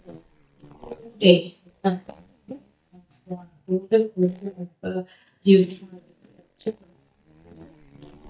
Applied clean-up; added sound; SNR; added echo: neural mask model DeepFilterNet 3.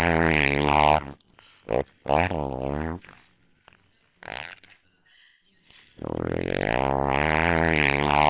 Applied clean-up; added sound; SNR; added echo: neural separator model SepFormer WHAMR!.